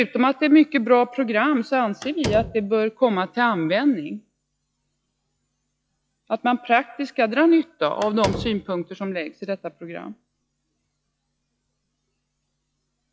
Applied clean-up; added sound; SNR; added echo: classical method log-MMSE.